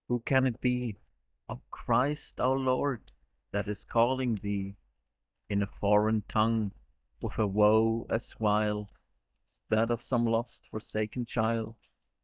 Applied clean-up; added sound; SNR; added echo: neural mask model DeepFilterNet 3.